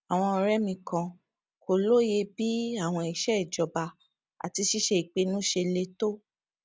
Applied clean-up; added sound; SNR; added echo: none; none; none; none.